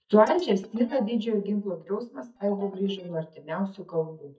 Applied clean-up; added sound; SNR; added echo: neural mask model DeepFilterNet 3.